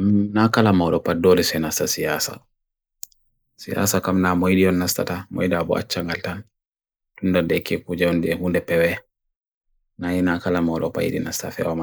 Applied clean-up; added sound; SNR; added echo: neural mask model Resemble Enhance denoiser.